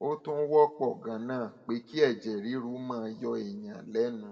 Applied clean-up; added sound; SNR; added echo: none; none; none; reverberation time 0.9 s.